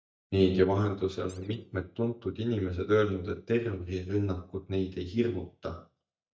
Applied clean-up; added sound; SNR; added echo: neural mask model DeepFilterNet 3.